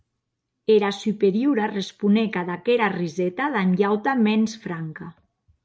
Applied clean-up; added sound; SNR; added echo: none; none; none; none.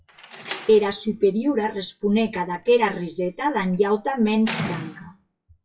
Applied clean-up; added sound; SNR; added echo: classical method WPE with log-MMSE.